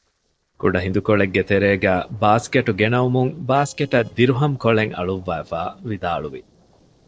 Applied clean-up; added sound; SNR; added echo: neural separator model SepFormer DNS4.